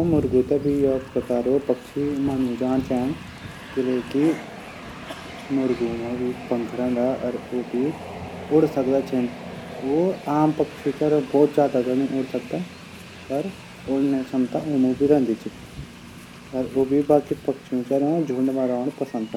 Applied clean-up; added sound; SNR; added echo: none; Train; 14 dB; none.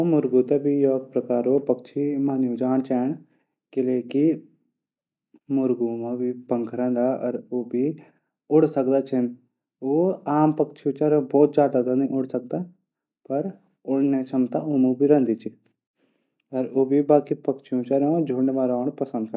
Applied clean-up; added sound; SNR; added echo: none; none; none; none.